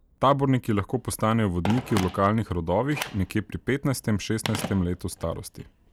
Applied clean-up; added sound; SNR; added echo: none; Telephone; 13 dB; none.